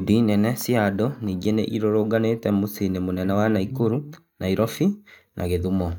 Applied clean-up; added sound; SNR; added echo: neural mask model DeepFilterNet 3.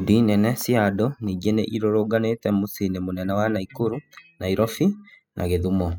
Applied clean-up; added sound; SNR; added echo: classical method spectral subtraction.